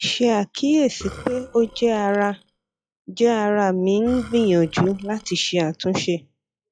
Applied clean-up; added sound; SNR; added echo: classical method log-MMSE.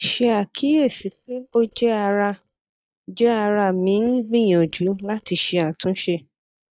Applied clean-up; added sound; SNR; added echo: neural mask model DeepFilterNet 3.